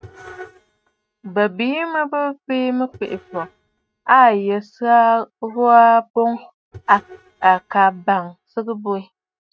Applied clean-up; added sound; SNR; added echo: neural mask model RNNoise.